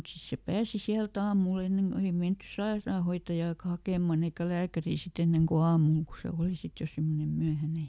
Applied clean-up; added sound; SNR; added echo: none; none; none; none.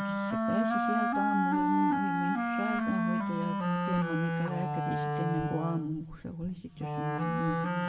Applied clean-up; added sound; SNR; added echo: none; Wind instrument, woodwind instrument; -4 dB; reverberation time 0.9 s.